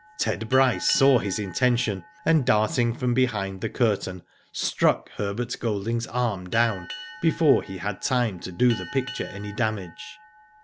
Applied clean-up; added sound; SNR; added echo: none; Boat, Water vehicle; 18 dB; none.